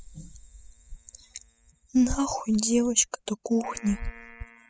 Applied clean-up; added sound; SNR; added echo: classical method spectral subtraction.